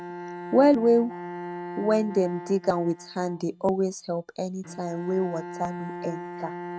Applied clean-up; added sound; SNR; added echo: neural mask model RNNoise.